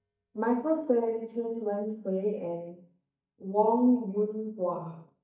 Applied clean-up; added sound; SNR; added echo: neural mask model DeepFilterNet 3.